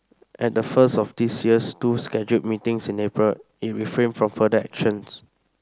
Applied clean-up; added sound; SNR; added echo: none; none; none; none.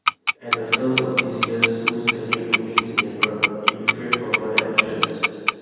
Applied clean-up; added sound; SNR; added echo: none; Tick-tock; -3 dB; reverberation time 2.1 s.